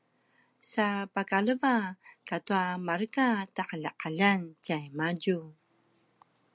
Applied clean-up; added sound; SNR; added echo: none; none; none; none.